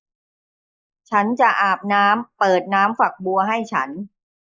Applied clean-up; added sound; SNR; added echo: neural mask model Resemble Enhance denoiser.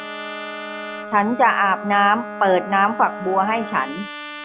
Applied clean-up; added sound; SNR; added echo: none; Trumpet + Bowed string instrument; 11 dB; none.